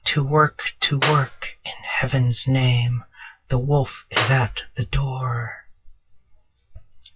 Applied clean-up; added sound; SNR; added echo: classical method WPE with log-MMSE.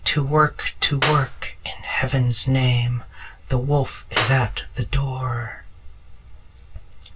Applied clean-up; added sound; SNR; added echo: none; Clapping; 9 dB; reverberation time 0.2 s.